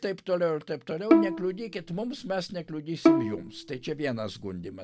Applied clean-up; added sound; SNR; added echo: none; Bowed string instrument; -4 dB; none.